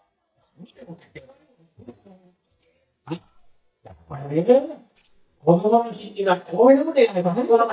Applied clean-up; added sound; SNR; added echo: neural mask model DeepFilterNet 3.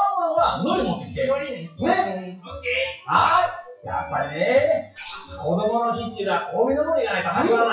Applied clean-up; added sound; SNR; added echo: classical method WPE with log-MMSE.